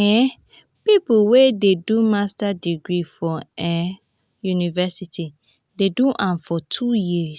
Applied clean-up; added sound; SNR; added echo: none; none; none; none.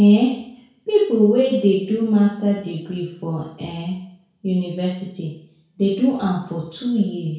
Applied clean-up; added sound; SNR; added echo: none; none; none; reverberation time 0.6 s.